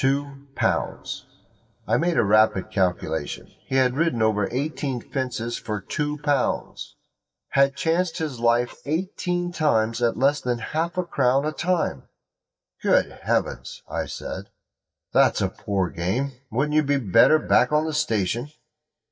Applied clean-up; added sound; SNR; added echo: neural mask model DeepFilterNet 3.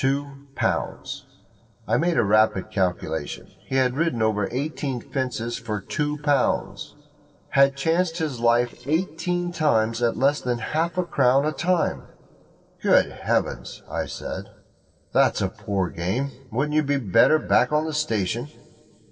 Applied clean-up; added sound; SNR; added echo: neural separator model SepFormer DNS4.